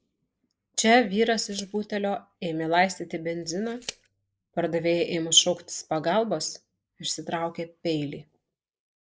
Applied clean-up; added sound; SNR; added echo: neural mask model Resemble Enhance denoiser.